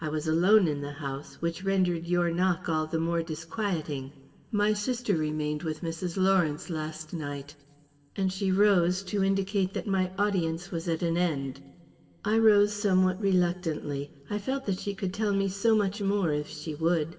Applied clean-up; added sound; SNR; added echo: none; none; none; reverberation time 1.6 s.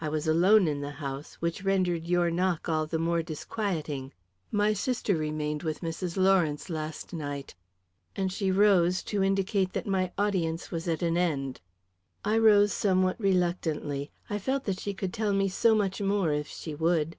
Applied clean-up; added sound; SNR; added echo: none; none; none; none.